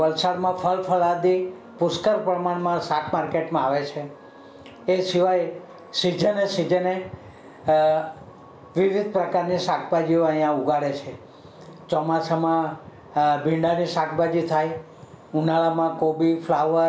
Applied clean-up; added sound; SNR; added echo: none; none; none; none.